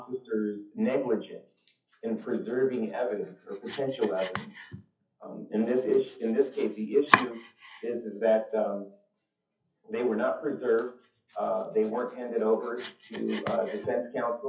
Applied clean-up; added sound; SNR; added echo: classical method WPE with log-MMSE.